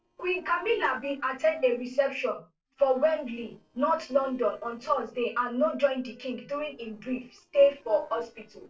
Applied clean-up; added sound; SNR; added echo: neural separator model SepFormer DNS4.